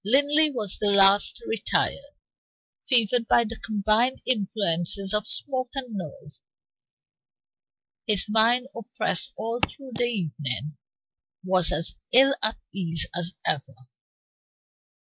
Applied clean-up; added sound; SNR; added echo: neural mask model Resemble Enhance denoiser.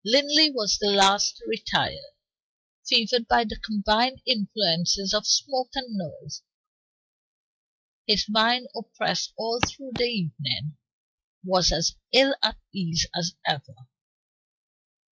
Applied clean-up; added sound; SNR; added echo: classical method log-MMSE.